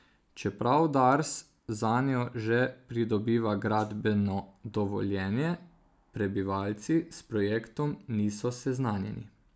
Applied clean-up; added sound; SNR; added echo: none; none; none; none.